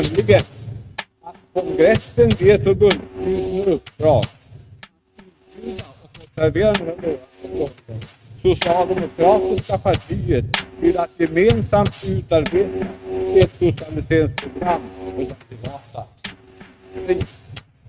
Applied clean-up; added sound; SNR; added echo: neural mask model RNNoise.